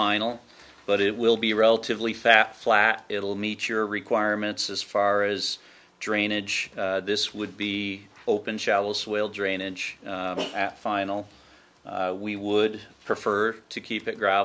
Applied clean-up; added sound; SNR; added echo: none; none; none; none.